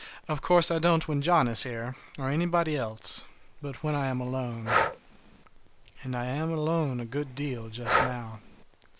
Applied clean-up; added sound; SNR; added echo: neural mask model Resemble Enhance denoiser.